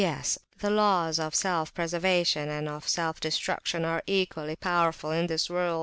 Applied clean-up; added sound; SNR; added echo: none; none; none; none.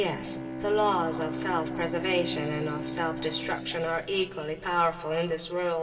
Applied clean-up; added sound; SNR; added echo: none; Bowed string instrument; 7 dB; reverberation time 1.9 s.